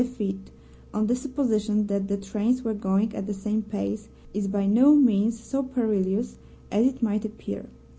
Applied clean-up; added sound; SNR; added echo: none; none; none; none.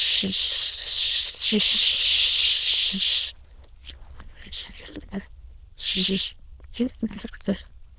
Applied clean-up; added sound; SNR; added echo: neural diffusion model UNIVERSE++.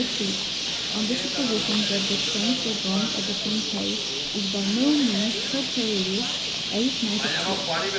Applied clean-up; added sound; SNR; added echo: none; Bird; -1 dB; none.